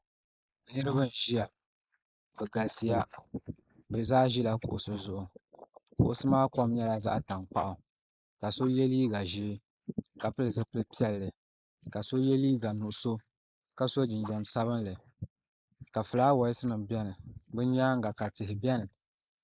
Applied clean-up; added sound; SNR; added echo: neural mask model Resemble Enhance denoiser.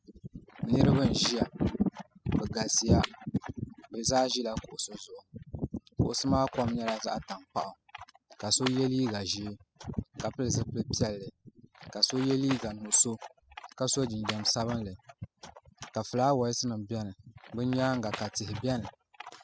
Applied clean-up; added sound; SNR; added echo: classical method spectral subtraction.